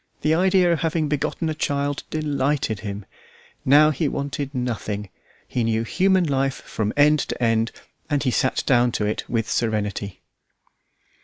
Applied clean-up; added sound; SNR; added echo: none; none; none; none.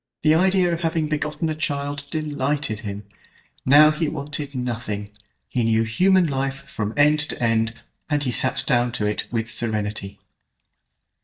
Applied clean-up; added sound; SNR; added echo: neural mask model DeepFilterNet 3.